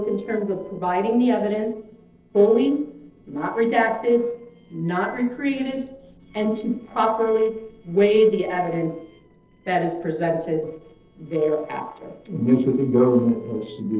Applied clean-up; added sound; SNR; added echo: neural separator model SepFormer DNS4.